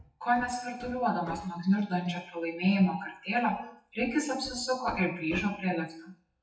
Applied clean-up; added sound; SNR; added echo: classical method WPE with log-MMSE.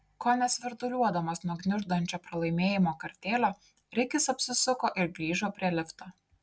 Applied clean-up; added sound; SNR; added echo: none; none; none; none.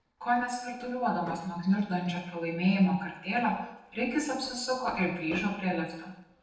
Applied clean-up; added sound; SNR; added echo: neural separator model SepFormer DNS4.